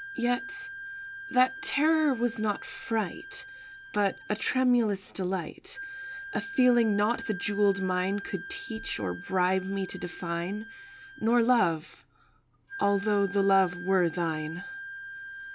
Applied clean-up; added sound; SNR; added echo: none; Wind instrument, woodwind instrument; 13 dB; none.